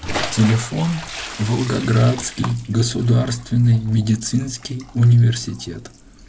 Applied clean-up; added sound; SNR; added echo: none; Bathtub (filling or washing) / Splash, splatter; 15 dB; none.